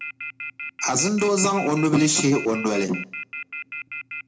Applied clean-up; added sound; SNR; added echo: none; Telephone; 11 dB; reverberation time 0.4 s.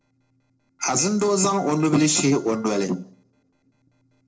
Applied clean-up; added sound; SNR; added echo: neural separator model SepFormer DNS4.